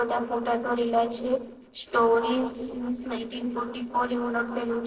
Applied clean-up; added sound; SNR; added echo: neural separator model SepFormer DNS4.